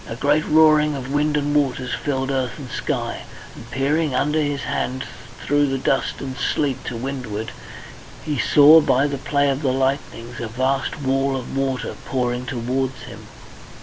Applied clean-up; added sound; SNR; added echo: none; none; none; none.